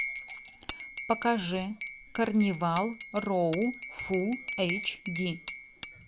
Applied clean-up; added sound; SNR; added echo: none; Cutlery, silverware / Dishes, pots, and pans / Chink, clink; 5 dB; none.